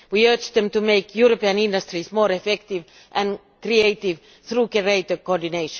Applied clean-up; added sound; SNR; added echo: none; none; none; none.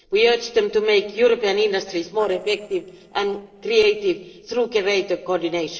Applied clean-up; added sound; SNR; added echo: neural separator model SepFormer DNS4.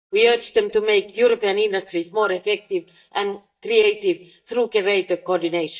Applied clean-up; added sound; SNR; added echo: neural mask model DeepFilterNet 3.